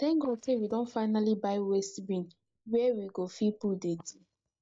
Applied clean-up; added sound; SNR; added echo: neural mask model DeepFilterNet 3.